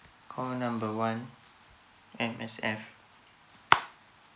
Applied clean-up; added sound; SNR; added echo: none; none; none; none.